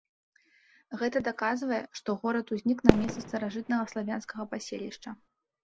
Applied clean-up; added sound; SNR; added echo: none; Fireworks; -2 dB; none.